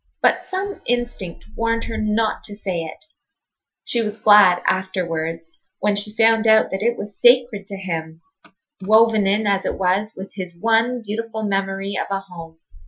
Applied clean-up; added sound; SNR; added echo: classical method Wiener filter.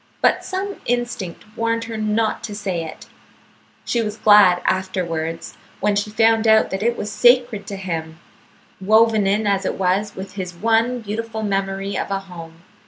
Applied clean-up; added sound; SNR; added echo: none; none; none; none.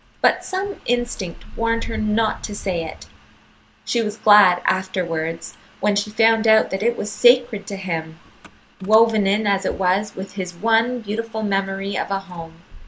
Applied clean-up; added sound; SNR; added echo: none; Engine starting / Motor vehicle (road); 18 dB; none.